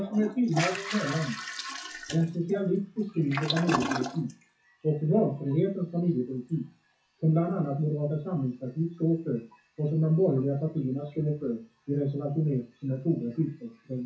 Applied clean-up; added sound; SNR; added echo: classical method WPE with log-MMSE.